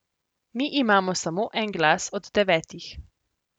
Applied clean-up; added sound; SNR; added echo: none; none; none; none.